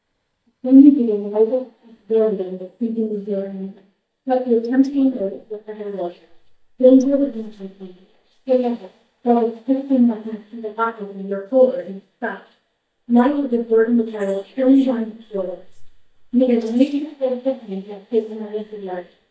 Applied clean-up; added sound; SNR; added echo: neural mask model DeepFilterNet 3.